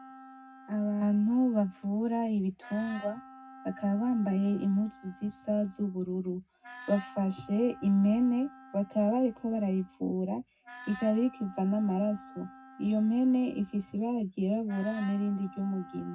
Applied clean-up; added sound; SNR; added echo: none; Wind instrument, woodwind instrument; 20 dB; reverberation time 0.4 s.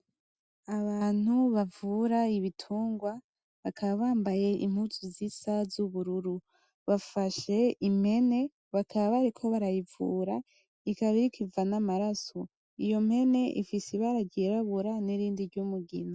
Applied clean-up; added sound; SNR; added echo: none; none; none; none.